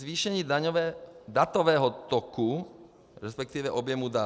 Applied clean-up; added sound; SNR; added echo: none; none; none; none.